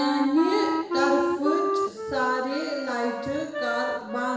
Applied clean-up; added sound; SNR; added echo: none; Wind instrument, woodwind instrument; 1 dB; reverberation time 1.0 s.